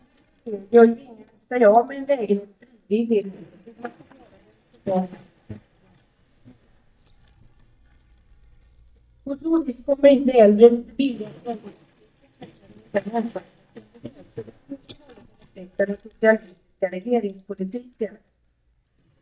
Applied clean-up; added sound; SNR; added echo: neural mask model DeepFilterNet 3.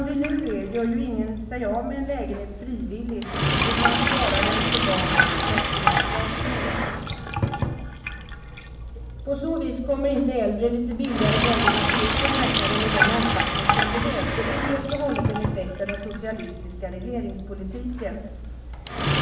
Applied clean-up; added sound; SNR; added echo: none; Sink (filling or washing); -4 dB; reverberation time 0.6 s.